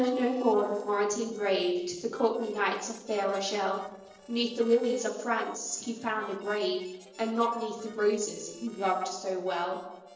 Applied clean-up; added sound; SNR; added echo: neural separator model SepFormer DNS4.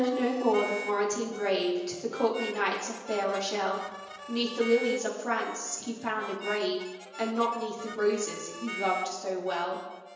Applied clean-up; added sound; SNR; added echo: none; Harmonica; 13 dB; reverberation time 1.0 s.